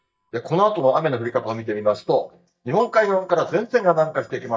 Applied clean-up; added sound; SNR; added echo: neural mask model DeepFilterNet 3.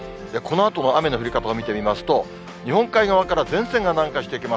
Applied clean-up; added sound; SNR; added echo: none; none; none; none.